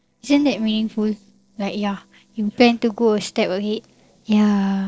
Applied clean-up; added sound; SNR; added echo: neural separator model SepFormer DNS4.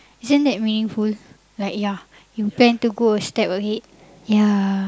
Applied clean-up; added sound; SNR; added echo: none; none; none; none.